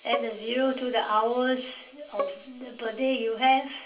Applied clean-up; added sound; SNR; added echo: none; Bowed string instrument; 11 dB; reverberation time 0.3 s.